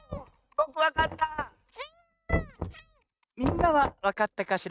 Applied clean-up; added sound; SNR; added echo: neural mask model RNNoise.